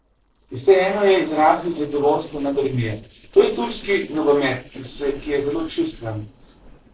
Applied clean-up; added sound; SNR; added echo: neural separator model SepFormer DNS4.